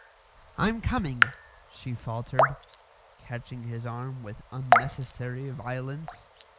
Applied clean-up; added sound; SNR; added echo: none; Raindrop / Drip; -3 dB; none.